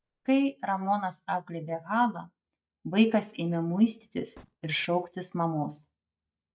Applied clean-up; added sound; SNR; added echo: neural mask model DeepFilterNet 3.